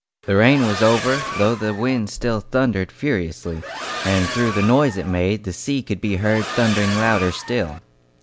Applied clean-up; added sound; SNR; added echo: none; Accelerating, revving, vroom; 9 dB; none.